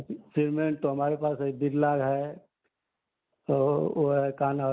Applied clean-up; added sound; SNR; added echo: none; none; none; none.